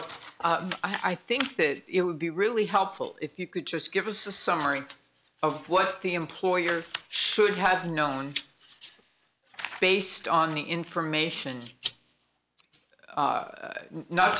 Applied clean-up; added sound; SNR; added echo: none; none; none; none.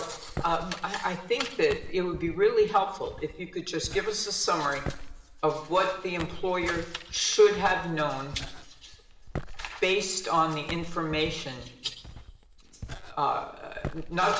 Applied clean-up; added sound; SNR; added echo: none; Walk, footsteps; 13 dB; reverberation time 1.1 s.